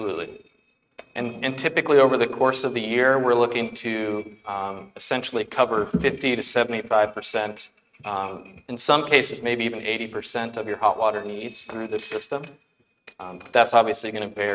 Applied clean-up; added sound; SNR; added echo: neural mask model RNNoise.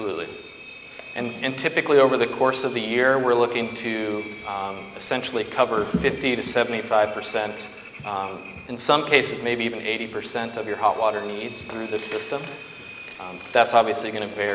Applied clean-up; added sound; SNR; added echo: none; Engine; 19 dB; none.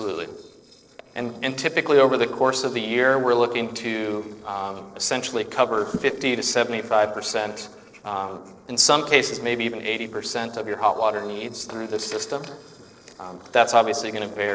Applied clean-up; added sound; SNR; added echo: neural separator model SepFormer DNS4.